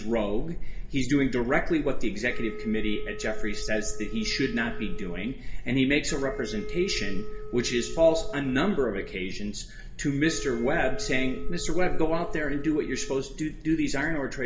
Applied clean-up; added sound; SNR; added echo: none; Wind instrument, woodwind instrument; 16 dB; reverberation time 0.6 s.